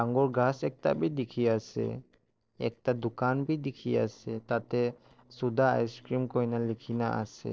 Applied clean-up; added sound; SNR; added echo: neural separator model SepFormer DNS4.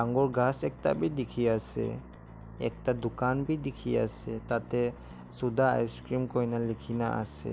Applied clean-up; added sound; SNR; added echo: none; Bass guitar; 17 dB; none.